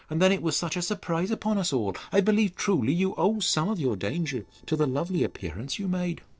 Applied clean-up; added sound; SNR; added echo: neural separator model SepFormer DNS4.